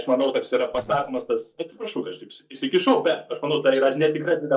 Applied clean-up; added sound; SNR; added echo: neural mask model DeepFilterNet 3.